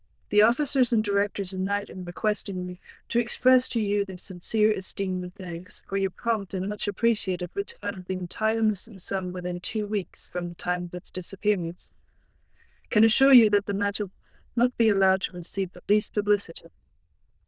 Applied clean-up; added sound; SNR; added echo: neural diffusion model UNIVERSE++.